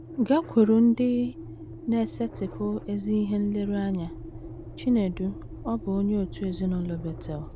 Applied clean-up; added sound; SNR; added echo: none; Engine; 13 dB; none.